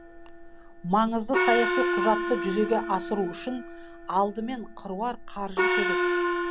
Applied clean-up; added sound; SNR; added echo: none; Gong; 0 dB; none.